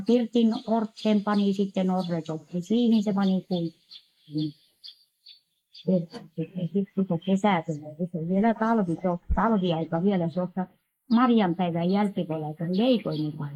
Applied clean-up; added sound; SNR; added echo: neural mask model Resemble Enhance denoiser.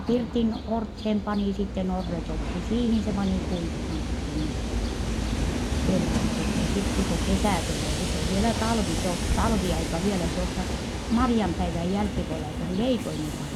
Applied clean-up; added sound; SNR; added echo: none; Train; 0 dB; none.